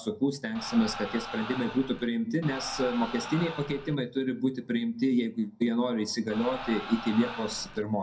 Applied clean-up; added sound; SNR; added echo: none; Crowd; 10 dB; reverberation time 0.2 s.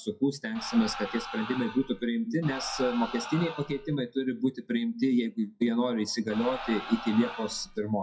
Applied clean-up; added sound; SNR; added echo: classical method WPE with log-MMSE.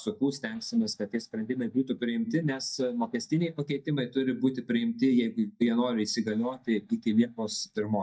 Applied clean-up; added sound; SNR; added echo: neural mask model DeepFilterNet 3.